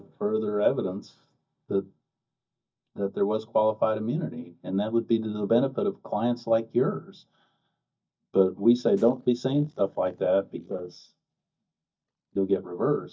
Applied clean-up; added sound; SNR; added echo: neural mask model DeepFilterNet 3.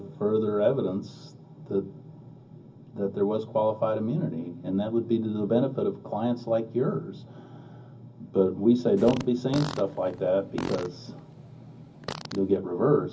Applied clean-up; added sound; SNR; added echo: none; Fart; 12 dB; reverberation time 0.4 s.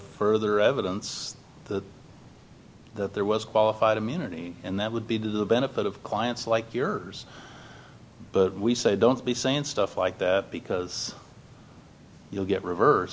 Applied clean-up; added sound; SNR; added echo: none; none; none; none.